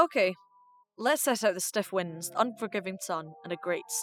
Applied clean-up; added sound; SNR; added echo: classical method spectral subtraction.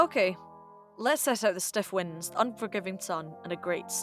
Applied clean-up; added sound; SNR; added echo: none; Brass instrument + Alarm; 19 dB; none.